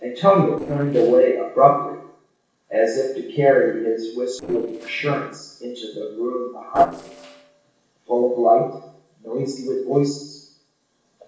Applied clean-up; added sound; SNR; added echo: neural separator model SepFormer DNS4.